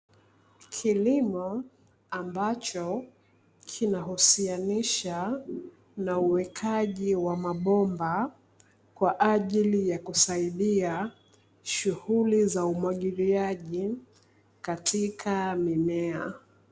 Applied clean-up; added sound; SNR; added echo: none; none; none; none.